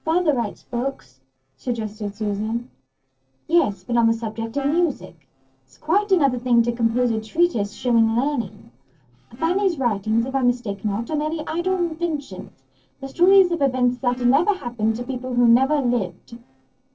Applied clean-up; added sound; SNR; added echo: neural separator model SepFormer DNS4.